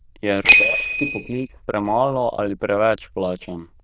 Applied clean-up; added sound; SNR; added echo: neural diffusion model UNIVERSE++.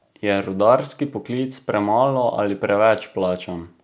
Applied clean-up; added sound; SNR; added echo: none; none; none; none.